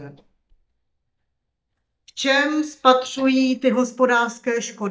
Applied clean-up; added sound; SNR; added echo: neural mask model DeepFilterNet 3.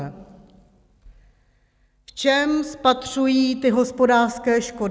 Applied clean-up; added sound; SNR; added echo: none; none; none; none.